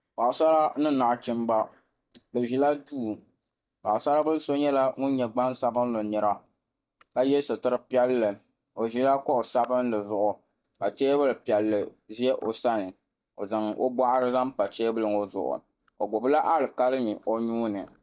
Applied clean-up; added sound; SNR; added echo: neural mask model DeepFilterNet 3.